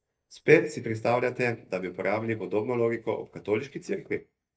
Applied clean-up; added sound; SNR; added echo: neural mask model DeepFilterNet 3.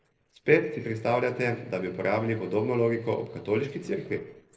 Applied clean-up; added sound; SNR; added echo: neural separator model SepFormer DNS4.